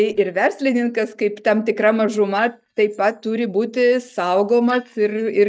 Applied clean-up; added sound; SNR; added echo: neural mask model DeepFilterNet 3.